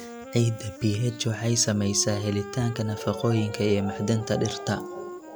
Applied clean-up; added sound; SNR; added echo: none; Wind instrument, woodwind instrument; 13 dB; none.